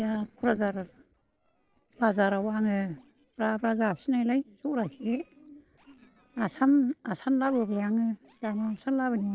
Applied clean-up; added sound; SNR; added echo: neural separator model SepFormer DNS4.